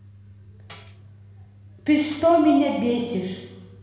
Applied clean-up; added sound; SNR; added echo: none; Tambourine; 13 dB; reverberation time 1.1 s.